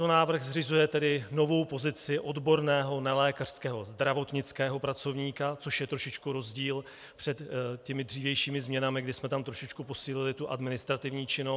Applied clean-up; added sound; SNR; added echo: none; none; none; none.